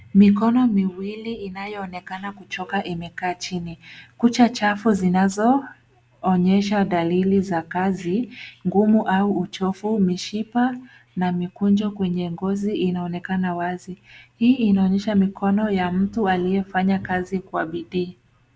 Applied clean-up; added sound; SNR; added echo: none; none; none; none.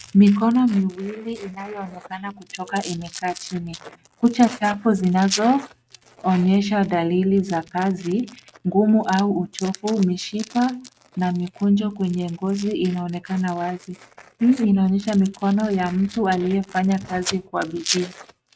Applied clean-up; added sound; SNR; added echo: neural mask model RNNoise.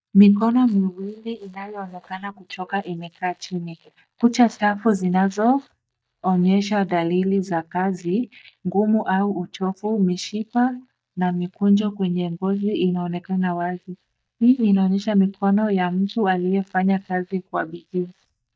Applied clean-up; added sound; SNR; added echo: neural mask model DeepFilterNet 3.